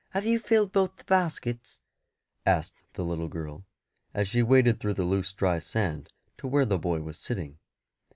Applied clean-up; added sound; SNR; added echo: none; none; none; none.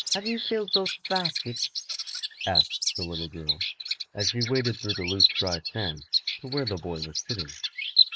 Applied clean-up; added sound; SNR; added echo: neural mask model Resemble Enhance denoiser.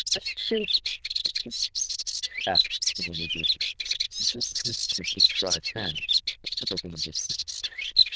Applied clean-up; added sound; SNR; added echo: neural diffusion model UNIVERSE++.